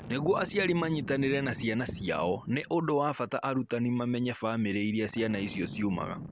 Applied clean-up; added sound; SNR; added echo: none; Boom; 14 dB; none.